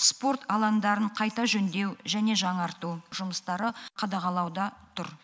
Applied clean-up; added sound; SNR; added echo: none; none; none; none.